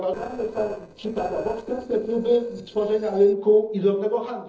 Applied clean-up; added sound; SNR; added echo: neural separator model SepFormer DNS4.